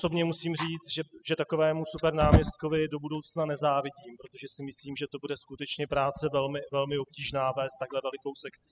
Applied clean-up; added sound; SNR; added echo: classical method spectral subtraction.